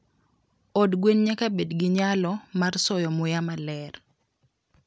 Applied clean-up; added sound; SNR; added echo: none; none; none; none.